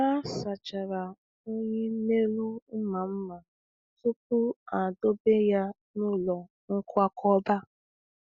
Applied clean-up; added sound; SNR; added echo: none; none; none; none.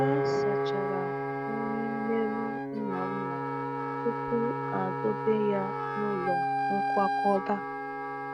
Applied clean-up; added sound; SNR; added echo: none; Piano + Wind instrument, woodwind instrument; -2 dB; none.